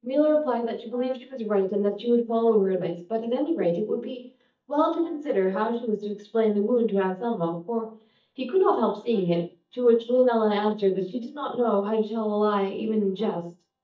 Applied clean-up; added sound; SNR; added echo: neural mask model DeepFilterNet 3.